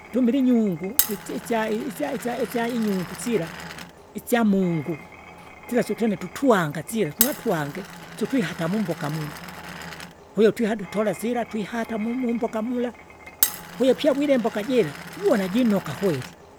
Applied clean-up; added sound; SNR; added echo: none; Glass; 10 dB; none.